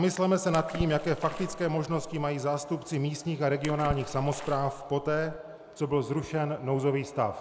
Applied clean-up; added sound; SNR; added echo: none; Water / Splash, splatter; 11 dB; none.